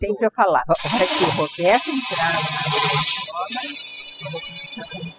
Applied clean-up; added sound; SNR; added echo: classical method spectral subtraction.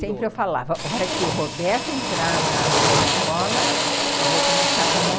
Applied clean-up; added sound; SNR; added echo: none; Drill; -5 dB; none.